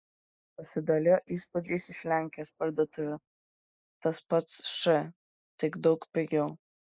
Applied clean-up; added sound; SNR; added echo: neural mask model Resemble Enhance denoiser.